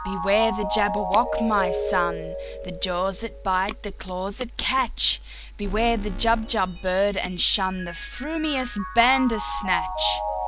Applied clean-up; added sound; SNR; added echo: none; Mallet percussion + Alarm; 7 dB; none.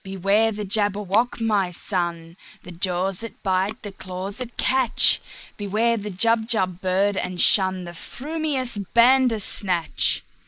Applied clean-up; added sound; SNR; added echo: neural mask model Resemble Enhance denoiser.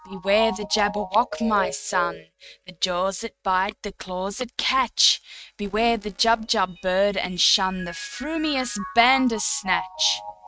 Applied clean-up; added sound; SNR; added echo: neural mask model RNNoise.